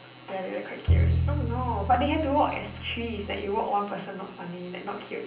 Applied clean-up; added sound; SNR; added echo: none; Bowed string instrument; -2 dB; reverberation time 0.6 s.